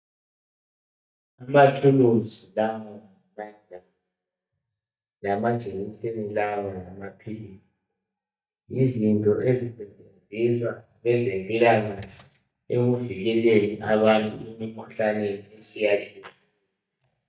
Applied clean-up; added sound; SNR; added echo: neural mask model DeepFilterNet 3.